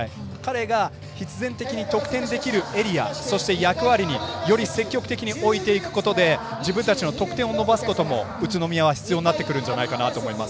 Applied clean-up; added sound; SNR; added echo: none; none; none; none.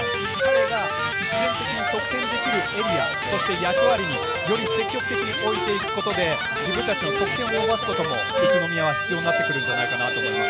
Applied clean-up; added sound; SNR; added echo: none; Wind instrument, woodwind instrument + Electric guitar; -4 dB; none.